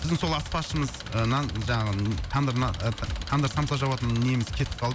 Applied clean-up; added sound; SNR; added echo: none; Engine; 14 dB; none.